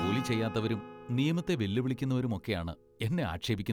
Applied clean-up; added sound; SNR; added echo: none; Acoustic guitar / Strum; 12 dB; none.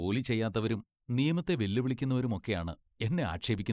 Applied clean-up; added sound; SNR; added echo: neural mask model Resemble Enhance denoiser.